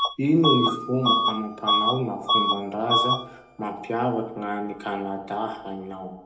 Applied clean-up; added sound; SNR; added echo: none; Bus / Alarm; 0 dB; reverberation time 0.8 s.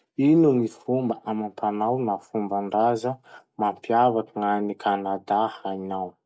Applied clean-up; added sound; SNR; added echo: none; none; none; none.